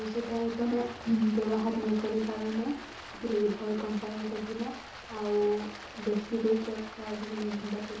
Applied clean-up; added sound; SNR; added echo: none; Stream; 13 dB; reverberation time 0.6 s.